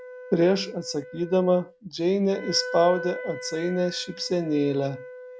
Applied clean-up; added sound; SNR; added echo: none; Wind instrument, woodwind instrument; 13 dB; none.